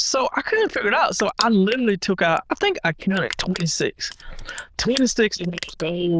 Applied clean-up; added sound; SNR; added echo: neural diffusion model UNIVERSE++.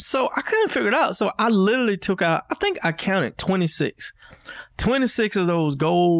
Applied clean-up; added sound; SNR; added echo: none; none; none; none.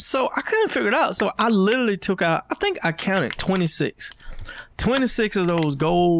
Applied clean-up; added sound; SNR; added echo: none; Crushing; 15 dB; none.